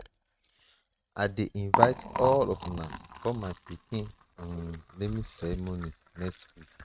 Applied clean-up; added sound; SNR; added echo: neural mask model RNNoise.